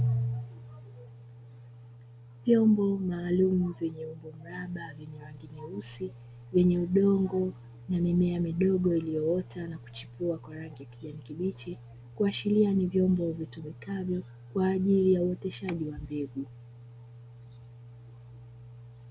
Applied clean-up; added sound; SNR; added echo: none; none; none; none.